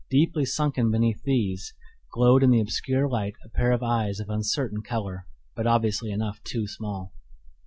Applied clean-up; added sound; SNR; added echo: none; none; none; none.